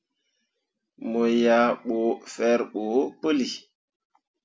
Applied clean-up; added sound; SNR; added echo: none; none; none; none.